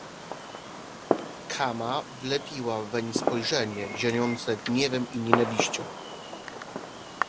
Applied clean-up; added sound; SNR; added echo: none; Fireworks; 3 dB; none.